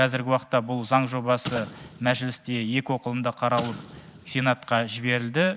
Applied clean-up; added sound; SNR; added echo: none; Explosion; 16 dB; none.